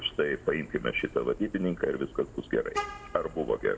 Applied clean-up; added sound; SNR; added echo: none; Vehicle horn, car horn, honking; 12 dB; reverberation time 0.8 s.